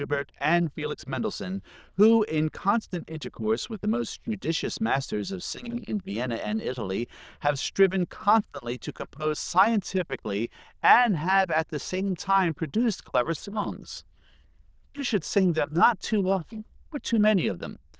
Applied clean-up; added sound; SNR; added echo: neural diffusion model UNIVERSE++.